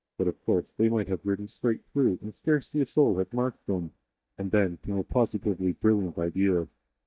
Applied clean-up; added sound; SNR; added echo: neural mask model DeepFilterNet 3.